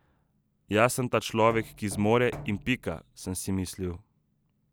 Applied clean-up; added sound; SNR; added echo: none; Knock; 16 dB; none.